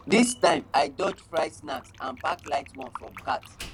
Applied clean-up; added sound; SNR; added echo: none; Fill (with liquid) + Slam; 19 dB; none.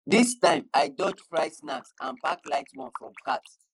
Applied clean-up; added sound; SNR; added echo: neural mask model Resemble Enhance denoiser.